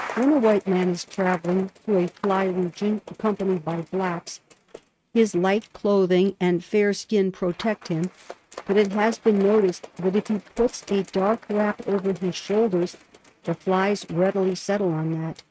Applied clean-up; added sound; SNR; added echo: neural mask model RNNoise.